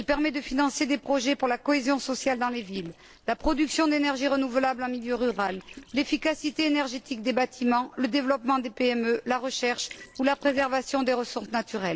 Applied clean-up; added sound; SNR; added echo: neural separator model SepFormer DNS4.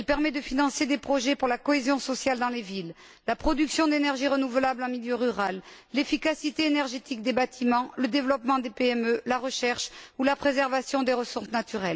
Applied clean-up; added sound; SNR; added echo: none; none; none; none.